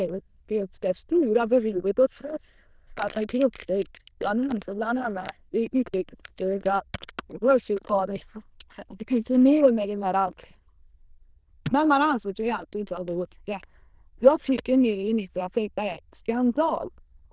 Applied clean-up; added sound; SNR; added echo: neural diffusion model UNIVERSE++.